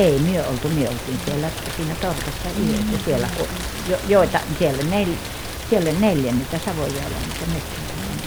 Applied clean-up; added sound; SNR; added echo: none; Rain; 7 dB; none.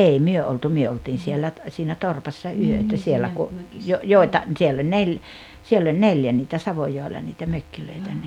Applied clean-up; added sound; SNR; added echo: none; none; none; none.